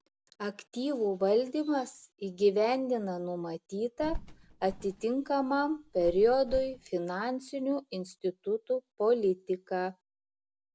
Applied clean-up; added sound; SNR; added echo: none; Bird; 12 dB; none.